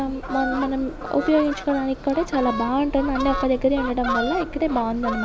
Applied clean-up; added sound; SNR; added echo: none; Fowl; 7 dB; none.